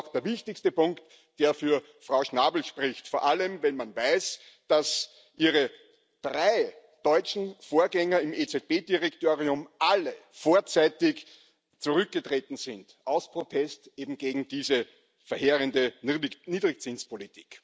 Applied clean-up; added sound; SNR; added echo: none; none; none; none.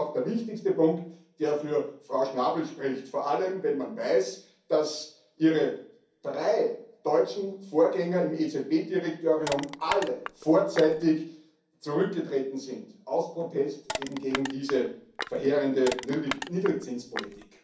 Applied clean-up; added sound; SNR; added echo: none; Crushing; 10 dB; reverberation time 0.6 s.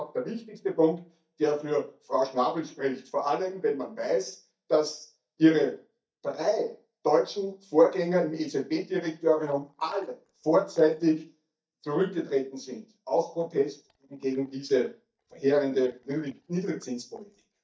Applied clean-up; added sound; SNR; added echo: neural mask model DeepFilterNet 3.